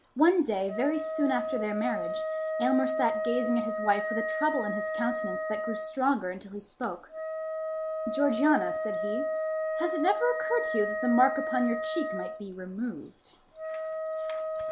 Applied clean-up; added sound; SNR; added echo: none; Wind instrument, woodwind instrument; 3 dB; none.